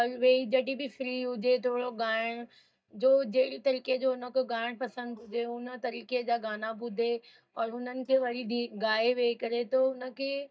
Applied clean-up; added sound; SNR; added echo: neural mask model DeepFilterNet 3.